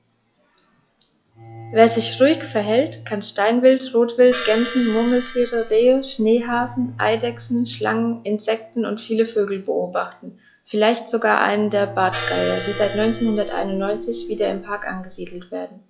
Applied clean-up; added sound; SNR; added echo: classical method log-MMSE.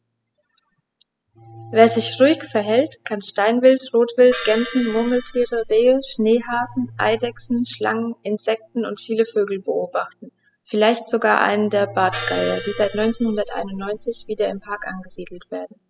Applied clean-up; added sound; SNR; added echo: classical method spectral subtraction.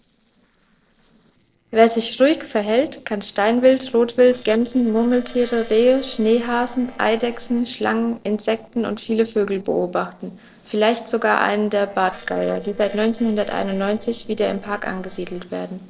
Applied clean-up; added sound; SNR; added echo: neural separator model SepFormer DNS4.